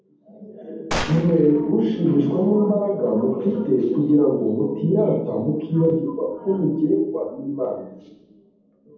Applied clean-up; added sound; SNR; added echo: none; Gunshot, gunfire; 10 dB; reverberation time 0.8 s.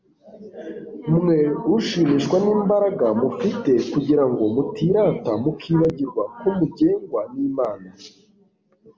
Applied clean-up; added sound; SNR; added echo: none; none; none; none.